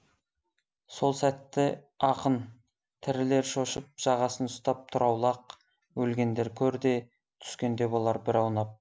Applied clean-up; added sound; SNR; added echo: none; none; none; none.